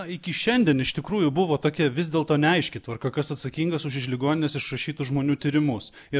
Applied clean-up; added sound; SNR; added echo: none; none; none; none.